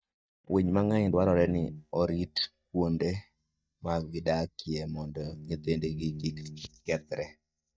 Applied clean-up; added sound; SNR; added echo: neural mask model DeepFilterNet 3.